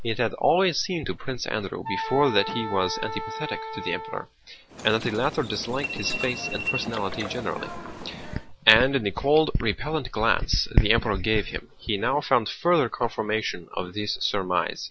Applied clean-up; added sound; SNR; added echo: none; Subway, metro, underground + Wind instrument, woodwind instrument; 9 dB; none.